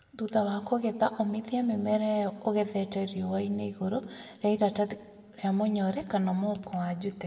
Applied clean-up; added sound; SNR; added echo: none; none; none; reverberation time 1.4 s.